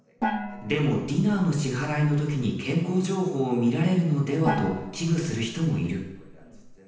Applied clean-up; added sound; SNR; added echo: none; Gong; 10 dB; reverberation time 0.9 s.